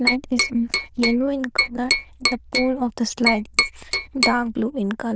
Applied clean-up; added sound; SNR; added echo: neural diffusion model UNIVERSE++.